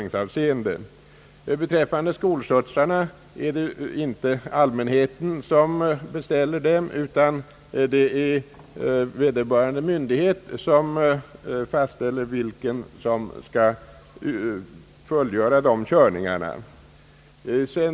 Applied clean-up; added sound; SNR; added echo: none; none; none; none.